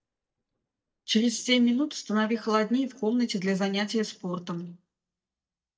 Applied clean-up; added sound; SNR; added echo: neural mask model DeepFilterNet 3.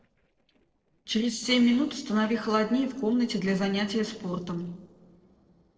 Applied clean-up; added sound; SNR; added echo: neural separator model SepFormer DNS4.